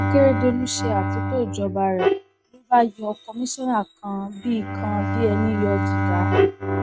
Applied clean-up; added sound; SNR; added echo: neural mask model RNNoise.